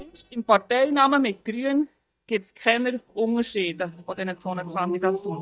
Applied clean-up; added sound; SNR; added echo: neural mask model DeepFilterNet 3.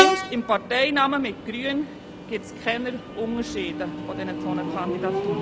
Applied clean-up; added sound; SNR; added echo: none; Train; 1 dB; none.